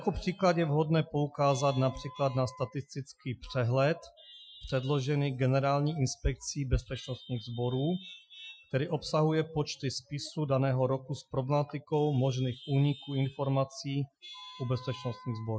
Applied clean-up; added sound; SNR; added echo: classical method Wiener filter.